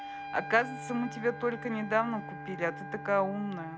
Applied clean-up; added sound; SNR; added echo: none; Wind instrument, woodwind instrument + Bowed string instrument; 10 dB; none.